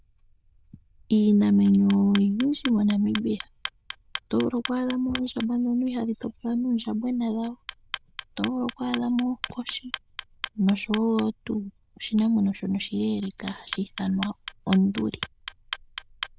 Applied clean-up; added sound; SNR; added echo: neural diffusion model UNIVERSE++.